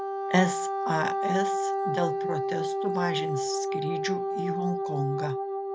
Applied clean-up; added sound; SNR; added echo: none; Wind instrument, woodwind instrument; -2 dB; none.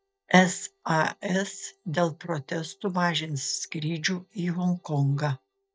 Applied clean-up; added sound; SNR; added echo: neural mask model DeepFilterNet 3.